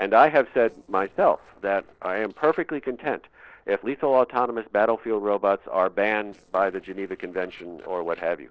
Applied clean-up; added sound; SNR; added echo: neural separator model SepFormer DNS4.